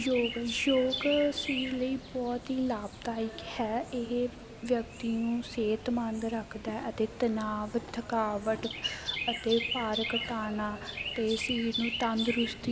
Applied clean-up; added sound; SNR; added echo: none; Chirp, tweet; 8 dB; none.